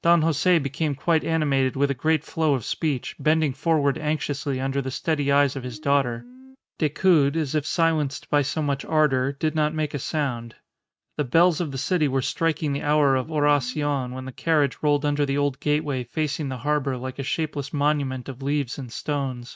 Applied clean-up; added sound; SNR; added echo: neural mask model RNNoise.